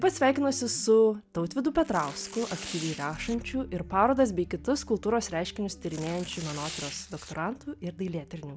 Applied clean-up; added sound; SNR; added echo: none; Tearing; 18 dB; none.